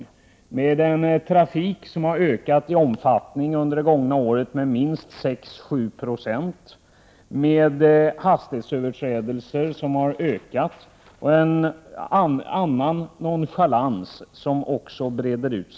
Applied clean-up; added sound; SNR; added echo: none; none; none; none.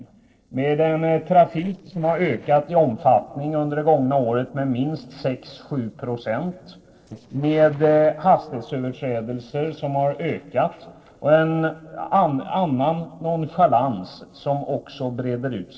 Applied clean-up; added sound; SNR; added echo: neural separator model SepFormer DNS4.